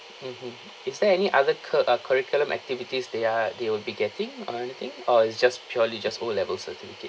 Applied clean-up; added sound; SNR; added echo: none; none; none; none.